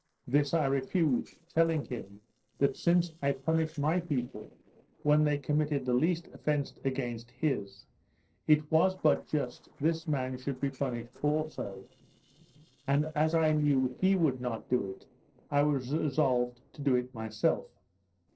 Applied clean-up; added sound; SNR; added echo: neural separator model SepFormer DNS4.